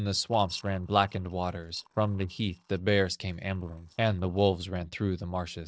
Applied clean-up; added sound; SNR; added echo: neural separator model SepFormer DNS4.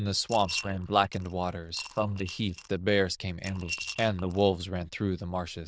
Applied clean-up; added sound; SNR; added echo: neural diffusion model UNIVERSE++.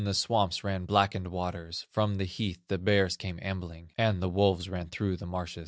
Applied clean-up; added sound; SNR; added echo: none; none; none; none.